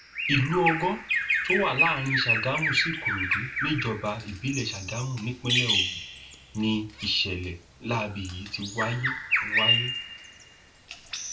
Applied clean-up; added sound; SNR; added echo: none; Bird vocalization, bird call, bird song; 0 dB; reverberation time 0.2 s.